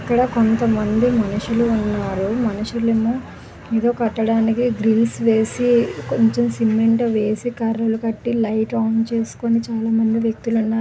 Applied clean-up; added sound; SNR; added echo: none; none; none; none.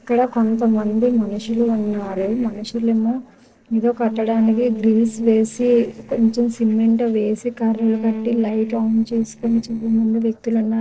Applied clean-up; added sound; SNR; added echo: neural separator model SepFormer DNS4.